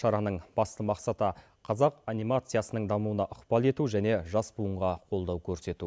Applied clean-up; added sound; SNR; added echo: none; none; none; none.